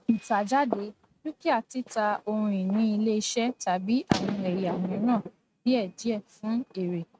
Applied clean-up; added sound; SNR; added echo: neural mask model RNNoise.